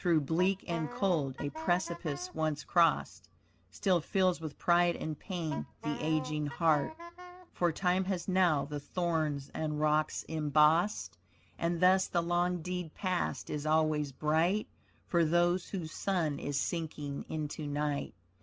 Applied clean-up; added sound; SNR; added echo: none; Wind instrument, woodwind instrument; 12 dB; none.